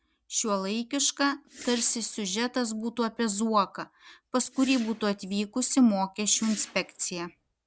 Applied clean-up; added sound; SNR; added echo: none; Whoosh, swoosh, swish; 19 dB; none.